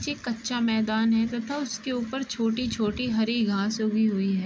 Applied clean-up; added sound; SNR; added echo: none; none; none; none.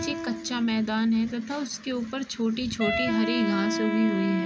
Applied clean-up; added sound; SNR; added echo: none; Wind instrument, woodwind instrument; 5 dB; none.